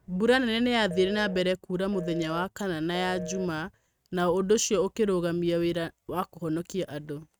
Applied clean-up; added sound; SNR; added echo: neural mask model RNNoise.